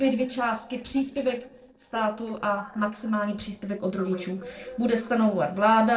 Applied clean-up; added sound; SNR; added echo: neural separator model SepFormer DNS4.